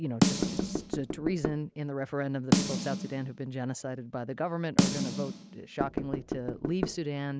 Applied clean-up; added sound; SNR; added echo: none; Knock / Wood + Snare drum; -3 dB; none.